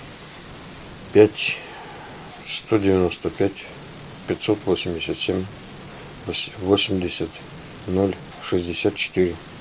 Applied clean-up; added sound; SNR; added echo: none; none; none; none.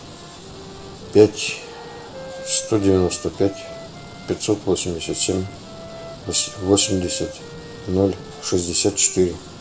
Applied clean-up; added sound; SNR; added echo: none; Wind instrument, woodwind instrument; 18 dB; reverberation time 0.4 s.